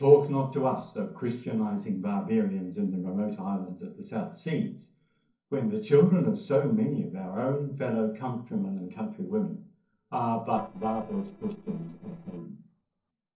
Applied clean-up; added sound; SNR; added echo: neural separator model SepFormer DNS4.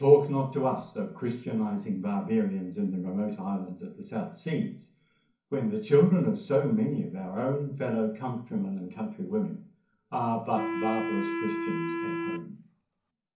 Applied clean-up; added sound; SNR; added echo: none; Wind instrument, woodwind instrument; 4 dB; reverberation time 0.7 s.